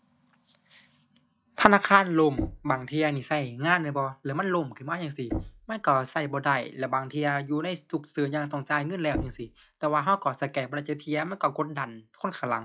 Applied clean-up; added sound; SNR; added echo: classical method log-MMSE.